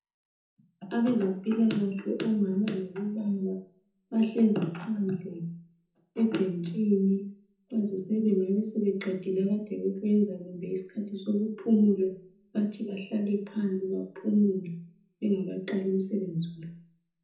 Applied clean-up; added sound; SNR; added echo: none; none; none; reverberation time 0.5 s.